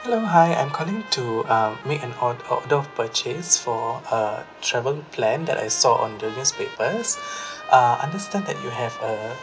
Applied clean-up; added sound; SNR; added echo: none; Trumpet; 16 dB; none.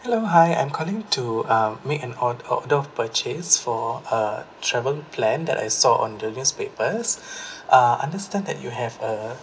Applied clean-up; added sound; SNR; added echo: none; none; none; none.